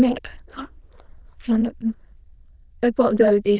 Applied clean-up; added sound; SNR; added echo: neural diffusion model UNIVERSE++.